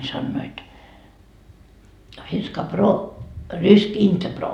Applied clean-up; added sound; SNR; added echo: none; none; none; none.